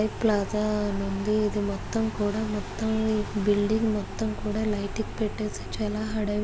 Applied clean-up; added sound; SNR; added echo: none; none; none; none.